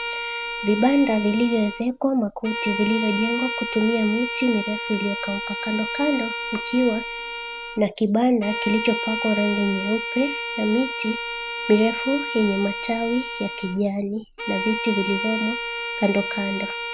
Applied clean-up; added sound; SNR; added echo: none; Bowed string instrument; 6 dB; none.